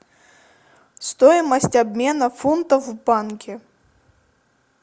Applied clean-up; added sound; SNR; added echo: none; none; none; none.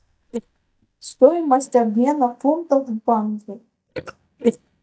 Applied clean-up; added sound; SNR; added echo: neural mask model DeepFilterNet 3.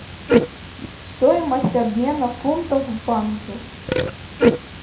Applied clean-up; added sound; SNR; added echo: none; Burping, eructation; 1 dB; reverberation time 0.4 s.